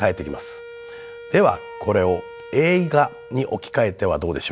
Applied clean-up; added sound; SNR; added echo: none; Wind instrument, woodwind instrument; 17 dB; none.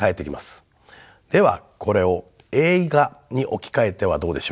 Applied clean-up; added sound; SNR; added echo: none; none; none; none.